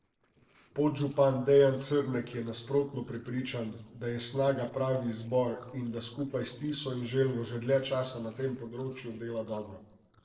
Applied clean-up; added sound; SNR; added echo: neural separator model SepFormer DNS4.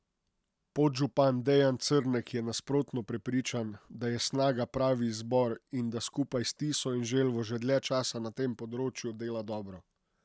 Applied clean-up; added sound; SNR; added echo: none; none; none; none.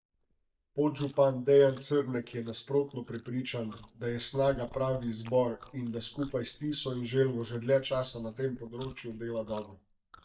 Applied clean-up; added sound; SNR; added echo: neural mask model DeepFilterNet 3.